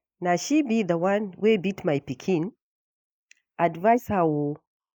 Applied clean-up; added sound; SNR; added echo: neural mask model Resemble Enhance denoiser.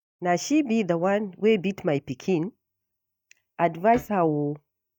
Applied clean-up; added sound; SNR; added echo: neural mask model DeepFilterNet 3.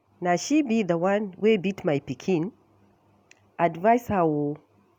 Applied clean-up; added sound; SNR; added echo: none; none; none; none.